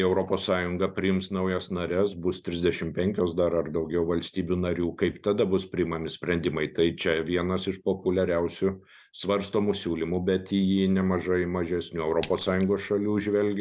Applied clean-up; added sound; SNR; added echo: none; Splash, splatter; 14 dB; none.